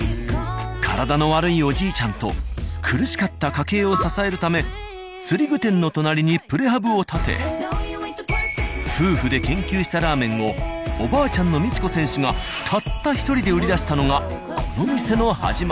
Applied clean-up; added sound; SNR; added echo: none; none; none; none.